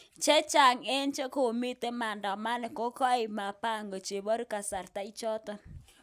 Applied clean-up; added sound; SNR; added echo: none; none; none; none.